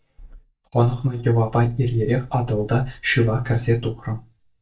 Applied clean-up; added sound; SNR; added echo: neural mask model DeepFilterNet 3.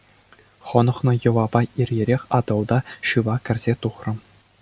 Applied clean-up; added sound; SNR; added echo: none; none; none; none.